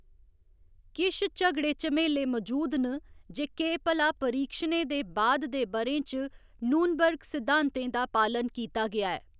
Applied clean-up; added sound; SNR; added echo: none; none; none; none.